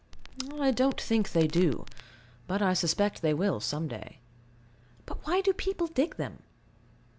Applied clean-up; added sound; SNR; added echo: none; Crackle; 7 dB; none.